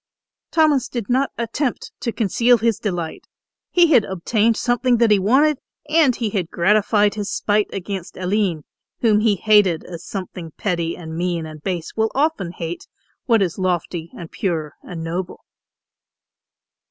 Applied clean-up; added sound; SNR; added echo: none; none; none; none.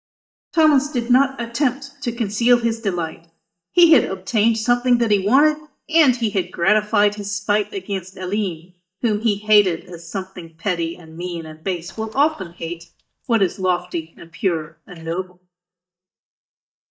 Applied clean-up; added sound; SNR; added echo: neural mask model DeepFilterNet 3.